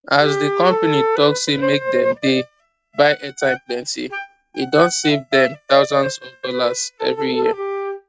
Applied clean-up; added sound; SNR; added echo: neural mask model RNNoise.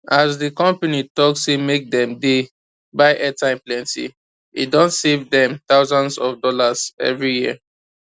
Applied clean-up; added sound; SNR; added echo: none; none; none; none.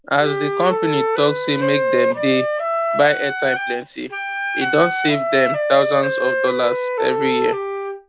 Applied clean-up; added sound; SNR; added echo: none; Wind instrument, woodwind instrument; 1 dB; none.